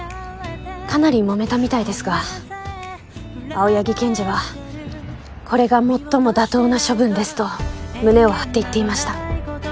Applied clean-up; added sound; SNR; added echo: none; none; none; none.